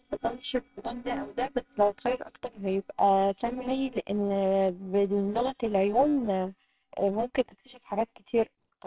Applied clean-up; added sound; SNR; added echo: neural separator model SepFormer WHAMR!.